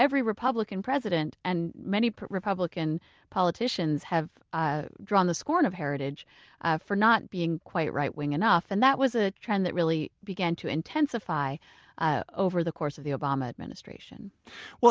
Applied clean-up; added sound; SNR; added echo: none; none; none; none.